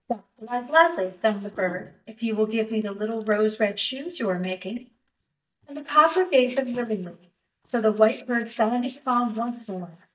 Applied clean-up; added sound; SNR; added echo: neural mask model DeepFilterNet 3.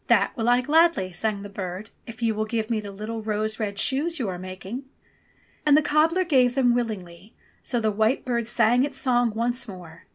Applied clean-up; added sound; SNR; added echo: none; none; none; none.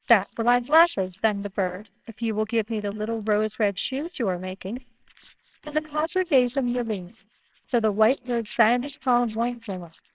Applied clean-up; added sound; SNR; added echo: neural separator model SepFormer WHAMR!.